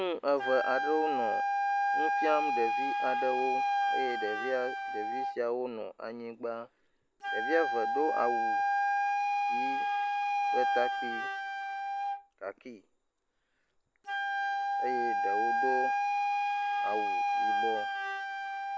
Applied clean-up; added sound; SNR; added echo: none; Wind instrument, woodwind instrument; -5 dB; none.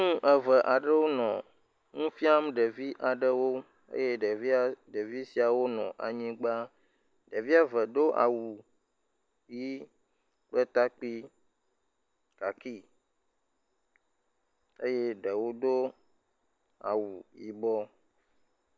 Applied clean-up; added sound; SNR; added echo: none; none; none; none.